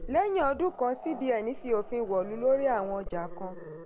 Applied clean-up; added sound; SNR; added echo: none; Growling; 12 dB; none.